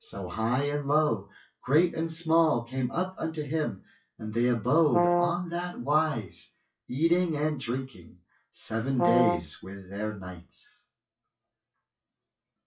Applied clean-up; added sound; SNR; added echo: classical method WPE with log-MMSE.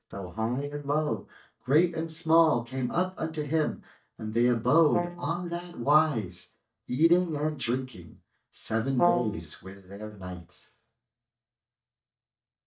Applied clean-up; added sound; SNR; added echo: neural mask model DeepFilterNet 3.